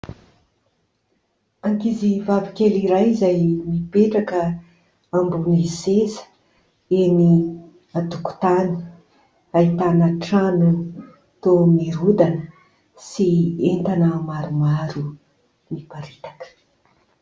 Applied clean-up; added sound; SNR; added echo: none; none; none; none.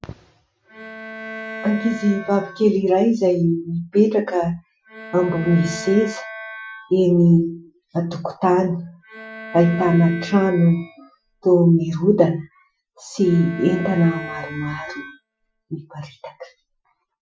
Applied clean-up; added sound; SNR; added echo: classical method Wiener filter.